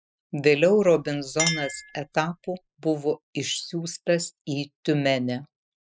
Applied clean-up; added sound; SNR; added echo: classical method spectral subtraction.